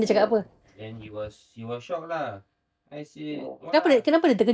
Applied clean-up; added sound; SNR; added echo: neural mask model DeepFilterNet 3.